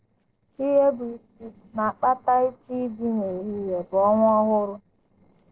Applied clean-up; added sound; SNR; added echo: neural separator model SepFormer DNS4.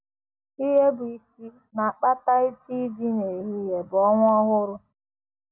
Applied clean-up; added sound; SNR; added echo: none; none; none; none.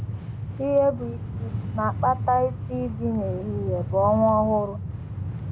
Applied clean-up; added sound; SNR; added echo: none; Train; 5 dB; none.